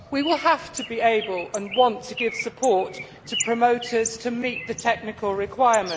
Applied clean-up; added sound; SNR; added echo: none; Bird; 11 dB; none.